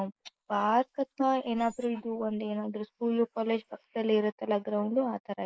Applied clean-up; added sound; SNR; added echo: neural mask model Resemble Enhance denoiser.